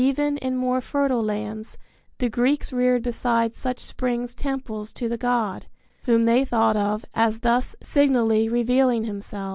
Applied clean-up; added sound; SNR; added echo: none; none; none; none.